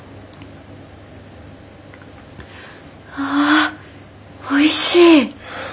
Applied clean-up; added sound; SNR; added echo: none; none; none; none.